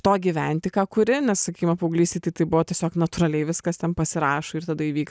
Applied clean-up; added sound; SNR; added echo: none; none; none; none.